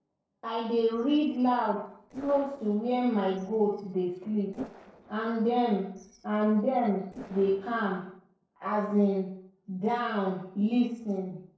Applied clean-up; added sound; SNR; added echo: neural separator model SepFormer DNS4.